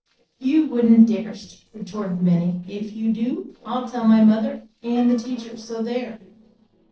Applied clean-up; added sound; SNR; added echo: neural separator model SepFormer DNS4.